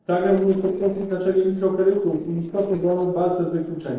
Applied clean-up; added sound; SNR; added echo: neural separator model SepFormer DNS4.